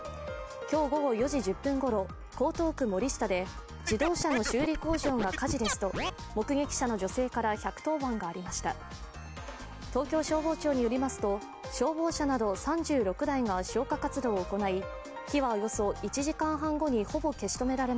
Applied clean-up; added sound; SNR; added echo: none; Scratching (performance technique); 5 dB; none.